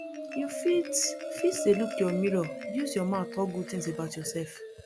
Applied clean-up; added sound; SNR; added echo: none; Marimba, xylophone; 11 dB; none.